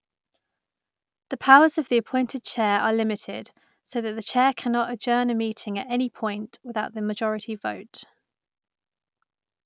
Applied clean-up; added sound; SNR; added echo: none; none; none; none.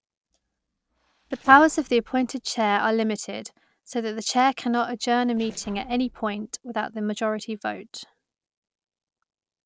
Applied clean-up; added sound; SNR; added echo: neural separator model SepFormer DNS4.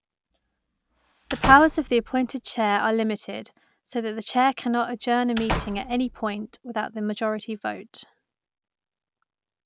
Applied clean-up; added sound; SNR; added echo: none; Slam / Wood; 9 dB; none.